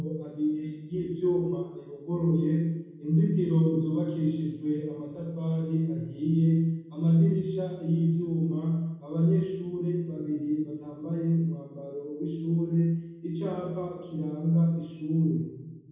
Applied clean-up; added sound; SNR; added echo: none; none; none; reverberation time 1.1 s.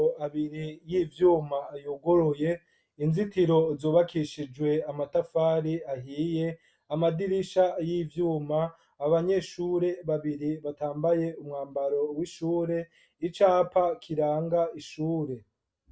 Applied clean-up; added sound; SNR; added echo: none; none; none; none.